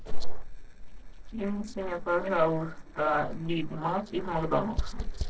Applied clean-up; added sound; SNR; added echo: neural separator model SepFormer DNS4.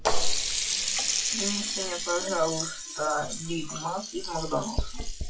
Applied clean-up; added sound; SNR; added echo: classical method WPE with log-MMSE.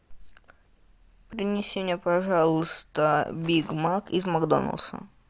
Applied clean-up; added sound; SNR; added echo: none; none; none; none.